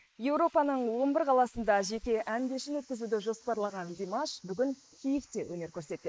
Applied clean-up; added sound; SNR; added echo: neural mask model Resemble Enhance denoiser.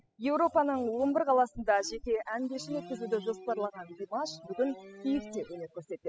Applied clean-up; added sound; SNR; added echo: classical method spectral subtraction.